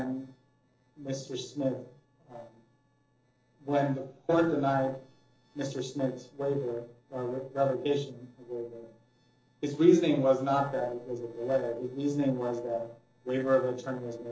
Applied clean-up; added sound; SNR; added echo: neural separator model SepFormer DNS4.